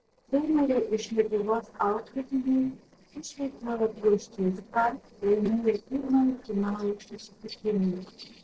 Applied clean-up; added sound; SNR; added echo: neural separator model SepFormer DNS4.